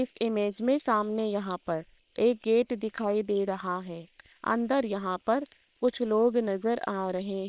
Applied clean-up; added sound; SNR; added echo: neural separator model SepFormer WHAM!.